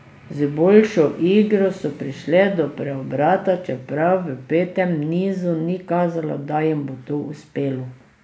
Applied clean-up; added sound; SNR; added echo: none; none; none; none.